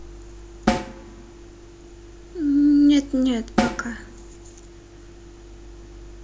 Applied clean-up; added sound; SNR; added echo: none; Snare drum; 5 dB; none.